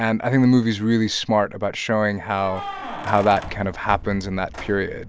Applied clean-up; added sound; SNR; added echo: none; Keys jangling; 15 dB; none.